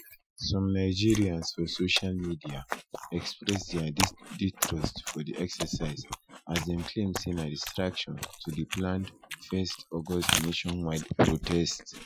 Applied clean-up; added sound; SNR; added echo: classical method Wiener filter.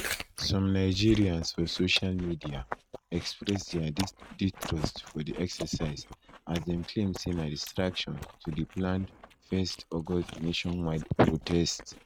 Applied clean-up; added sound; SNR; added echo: neural mask model RNNoise.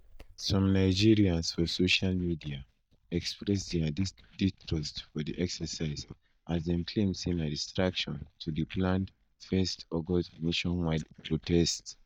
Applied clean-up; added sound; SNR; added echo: neural mask model DeepFilterNet 3.